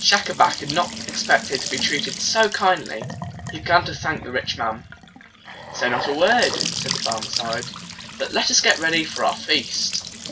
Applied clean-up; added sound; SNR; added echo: none; Trickle, dribble / Bathtub (filling or washing) / Sink (filling or washing) / Gurgling / Splash, splatter; 8 dB; none.